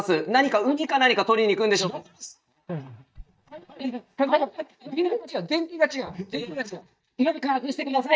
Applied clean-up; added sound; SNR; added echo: neural mask model DeepFilterNet 3.